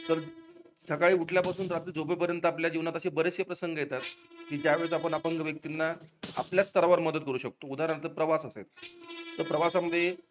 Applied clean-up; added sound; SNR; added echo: neural mask model RNNoise.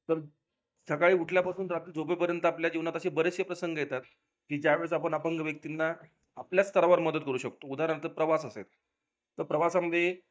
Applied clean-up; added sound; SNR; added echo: neural mask model DeepFilterNet 3.